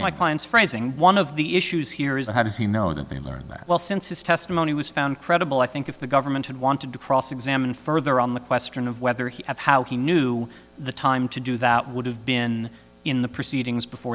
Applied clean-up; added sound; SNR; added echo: none; none; none; none.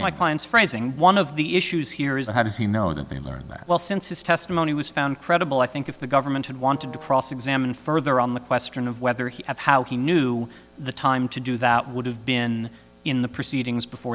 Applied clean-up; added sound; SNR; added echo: none; Brass instrument; 19 dB; none.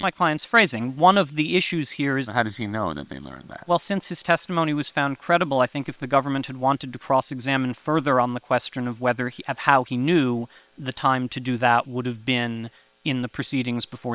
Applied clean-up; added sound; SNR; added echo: neural separator model SepFormer WHAM!.